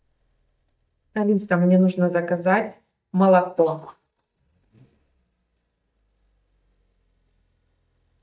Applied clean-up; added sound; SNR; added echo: neural mask model DeepFilterNet 3.